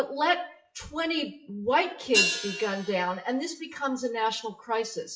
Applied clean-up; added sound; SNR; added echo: classical method WPE with log-MMSE.